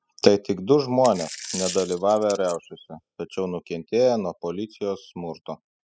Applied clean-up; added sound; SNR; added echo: classical method spectral subtraction.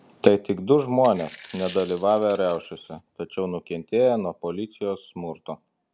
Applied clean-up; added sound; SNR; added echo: none; Coin (dropping); 12 dB; none.